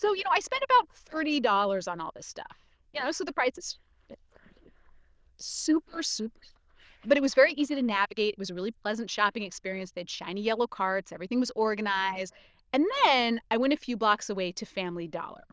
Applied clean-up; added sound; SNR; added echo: neural diffusion model UNIVERSE++.